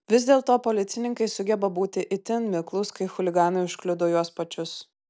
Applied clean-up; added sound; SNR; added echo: none; none; none; none.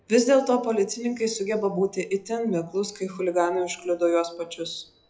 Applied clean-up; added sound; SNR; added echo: classical method WPE with log-MMSE.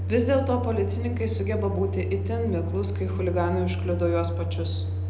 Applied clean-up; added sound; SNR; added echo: none; Microwave oven; 1 dB; reverberation time 0.8 s.